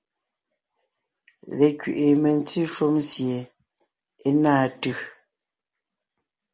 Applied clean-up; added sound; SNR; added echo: none; none; none; none.